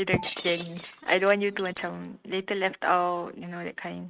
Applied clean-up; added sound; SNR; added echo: neural mask model RNNoise.